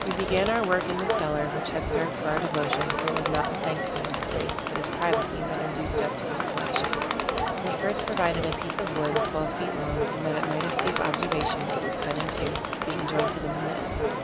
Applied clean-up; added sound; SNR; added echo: none; Crowd; -3 dB; none.